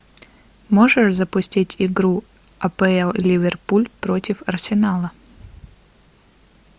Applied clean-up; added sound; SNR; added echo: none; none; none; none.